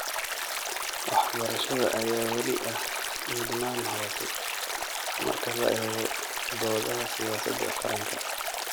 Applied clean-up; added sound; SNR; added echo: none; Stream; 0 dB; none.